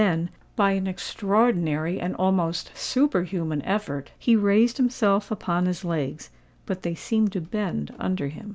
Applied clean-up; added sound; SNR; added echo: none; none; none; none.